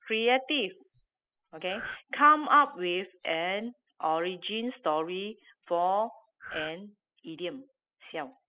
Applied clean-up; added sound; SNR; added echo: classical method spectral subtraction.